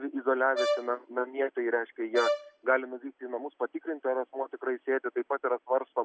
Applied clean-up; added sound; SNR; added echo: none; Brass instrument; 4 dB; none.